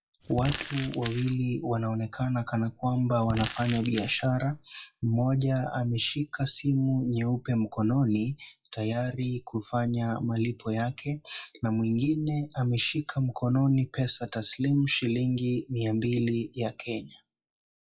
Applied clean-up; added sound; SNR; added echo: classical method WPE with log-MMSE.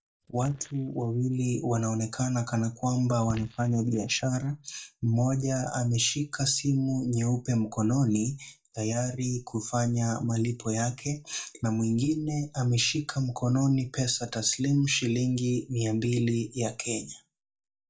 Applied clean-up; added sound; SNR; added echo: neural mask model DeepFilterNet 3.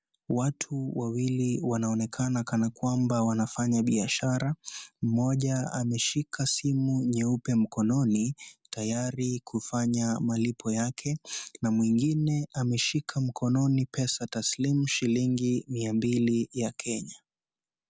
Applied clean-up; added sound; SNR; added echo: none; none; none; none.